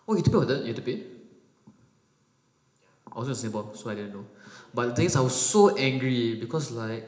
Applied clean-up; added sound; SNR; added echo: none; none; none; reverberation time 0.8 s.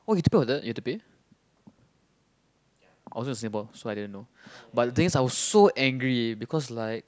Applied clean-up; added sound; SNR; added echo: none; none; none; none.